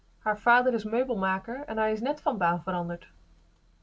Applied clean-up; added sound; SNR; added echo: none; none; none; none.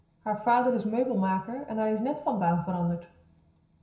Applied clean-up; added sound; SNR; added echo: none; none; none; reverberation time 0.5 s.